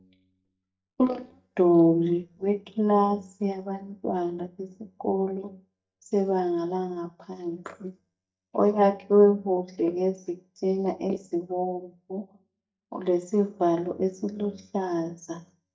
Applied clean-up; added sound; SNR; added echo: neural mask model DeepFilterNet 3.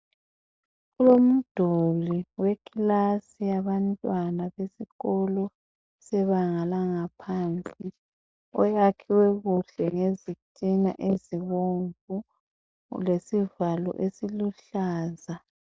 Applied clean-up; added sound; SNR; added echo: none; none; none; none.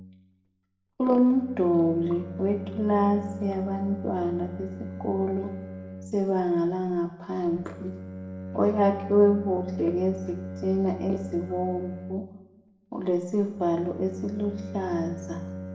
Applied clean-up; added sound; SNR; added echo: none; Bowed string instrument; 11 dB; reverberation time 0.9 s.